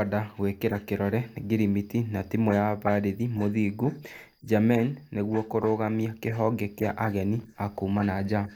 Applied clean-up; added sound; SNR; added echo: neural mask model Resemble Enhance denoiser.